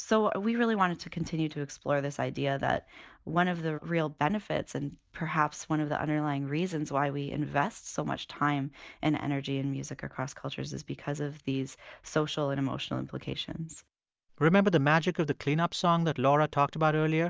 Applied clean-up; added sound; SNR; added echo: none; none; none; none.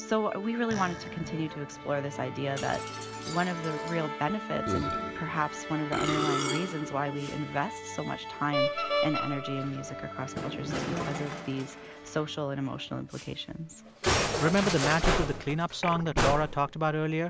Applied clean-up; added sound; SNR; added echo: none; Musical instrument; 2 dB; none.